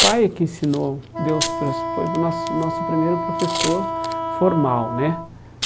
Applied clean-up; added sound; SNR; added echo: none; Wind instrument, woodwind instrument + Packing tape, duct tape / Tearing; 2 dB; none.